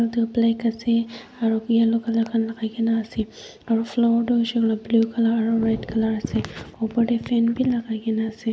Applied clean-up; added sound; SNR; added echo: none; none; none; none.